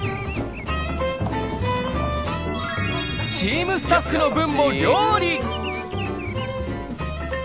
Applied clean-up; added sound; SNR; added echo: none; Bird vocalization, bird call, bird song; 20 dB; none.